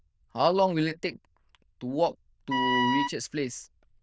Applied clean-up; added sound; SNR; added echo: neural diffusion model UNIVERSE++.